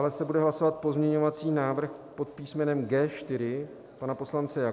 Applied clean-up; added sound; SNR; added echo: none; none; none; none.